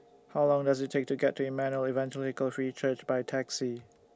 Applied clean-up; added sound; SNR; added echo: none; none; none; none.